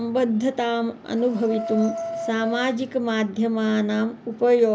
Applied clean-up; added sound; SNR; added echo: none; Wind instrument, woodwind instrument; 10 dB; none.